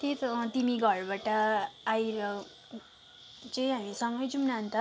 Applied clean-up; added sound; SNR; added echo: none; none; none; none.